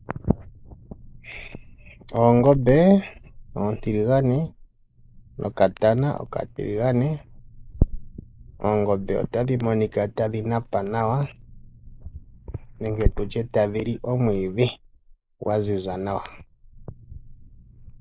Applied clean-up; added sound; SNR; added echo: neural mask model Resemble Enhance denoiser.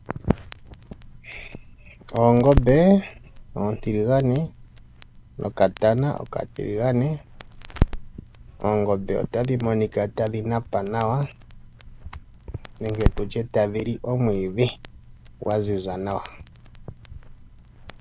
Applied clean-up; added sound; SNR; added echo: none; Crackle; 8 dB; none.